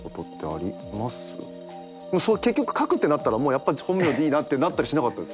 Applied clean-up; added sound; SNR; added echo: none; none; none; none.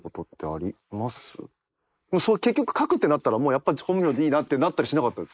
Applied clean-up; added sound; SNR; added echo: neural mask model Resemble Enhance denoiser.